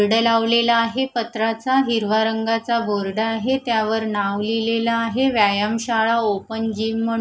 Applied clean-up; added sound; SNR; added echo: none; none; none; none.